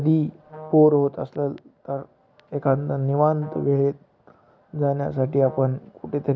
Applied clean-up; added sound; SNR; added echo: none; Brass instrument; 19 dB; none.